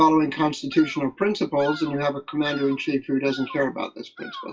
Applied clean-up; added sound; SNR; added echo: classical method WPE with log-MMSE.